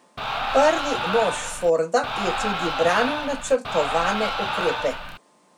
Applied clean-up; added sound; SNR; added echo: none; Crowd; 3 dB; none.